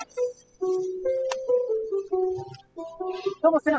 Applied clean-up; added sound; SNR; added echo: classical method spectral subtraction.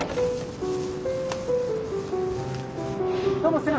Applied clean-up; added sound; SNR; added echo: none; none; none; none.